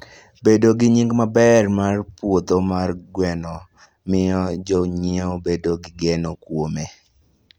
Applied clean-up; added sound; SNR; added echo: none; none; none; none.